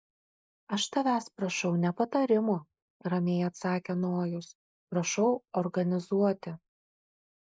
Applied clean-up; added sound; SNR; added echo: neural mask model Resemble Enhance denoiser.